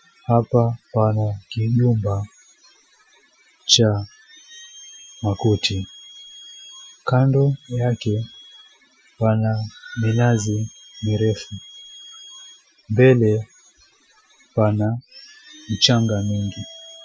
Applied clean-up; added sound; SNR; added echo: classical method Wiener filter.